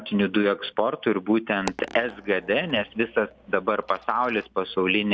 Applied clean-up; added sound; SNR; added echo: none; Coin (dropping); 18 dB; none.